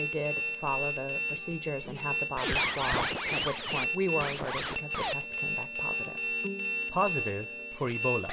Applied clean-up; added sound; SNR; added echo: none; Squeak; -4 dB; reverberation time 0.2 s.